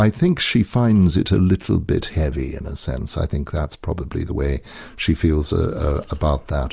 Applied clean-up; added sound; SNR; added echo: none; Rattle (instrument); 19 dB; none.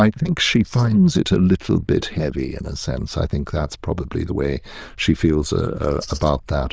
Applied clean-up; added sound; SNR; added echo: neural diffusion model UNIVERSE++.